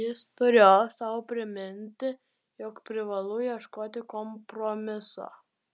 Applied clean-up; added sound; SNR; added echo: none; none; none; none.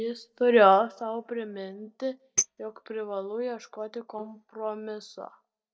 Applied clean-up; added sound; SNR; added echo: neural mask model DeepFilterNet 3.